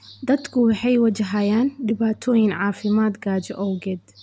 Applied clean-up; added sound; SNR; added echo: none; none; none; none.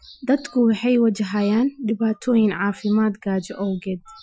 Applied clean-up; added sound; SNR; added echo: classical method Wiener filter.